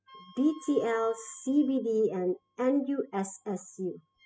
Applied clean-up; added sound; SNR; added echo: classical method spectral subtraction.